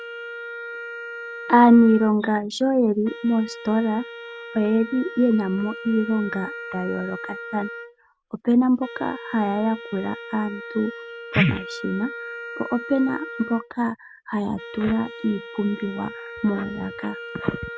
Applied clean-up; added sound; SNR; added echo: none; Wind instrument, woodwind instrument; 13 dB; none.